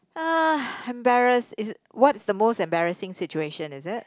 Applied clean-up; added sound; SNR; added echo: none; none; none; none.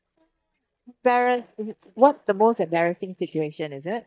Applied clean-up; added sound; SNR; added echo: neural mask model DeepFilterNet 3.